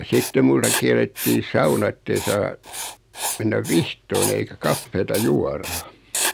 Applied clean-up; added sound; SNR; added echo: none; Writing; 8 dB; none.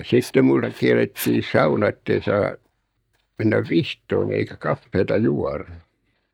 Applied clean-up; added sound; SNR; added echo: neural mask model DeepFilterNet 3.